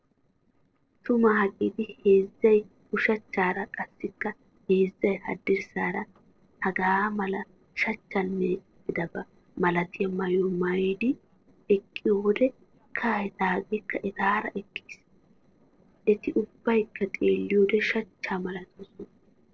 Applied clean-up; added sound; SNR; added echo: neural separator model SepFormer DNS4.